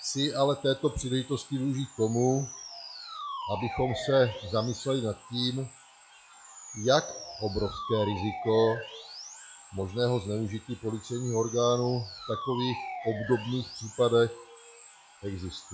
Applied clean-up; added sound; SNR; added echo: classical method log-MMSE.